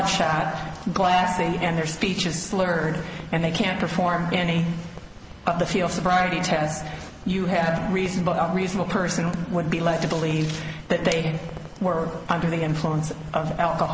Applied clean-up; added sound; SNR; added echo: none; Crackle; 19 dB; none.